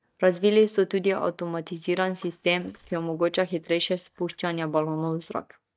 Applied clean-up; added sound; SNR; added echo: neural mask model DeepFilterNet 3.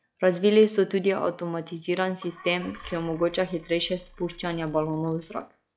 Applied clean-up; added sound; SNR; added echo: classical method log-MMSE.